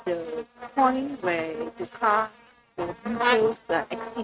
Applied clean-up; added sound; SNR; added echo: neural mask model RNNoise.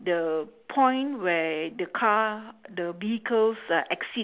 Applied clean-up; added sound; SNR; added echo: none; none; none; none.